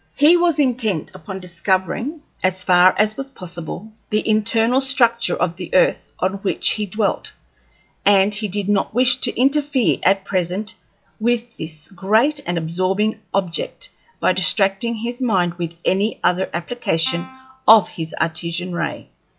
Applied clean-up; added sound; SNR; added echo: classical method log-MMSE.